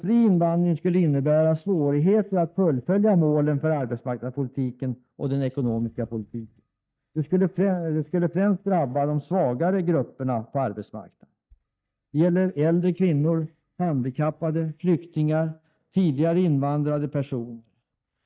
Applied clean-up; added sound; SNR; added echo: neural mask model DeepFilterNet 3.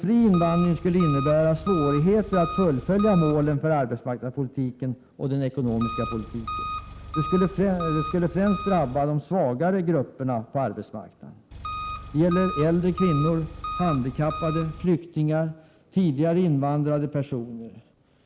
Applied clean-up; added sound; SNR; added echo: none; Engine; 9 dB; none.